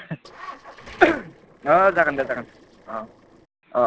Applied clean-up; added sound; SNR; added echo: neural separator model SepFormer DNS4.